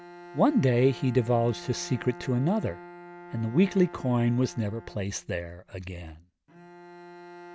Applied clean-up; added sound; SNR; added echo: none; Bowed string instrument; 18 dB; none.